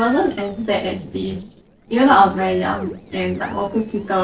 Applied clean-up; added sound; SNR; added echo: neural separator model SepFormer DNS4.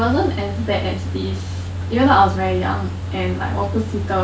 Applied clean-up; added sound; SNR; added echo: none; none; none; none.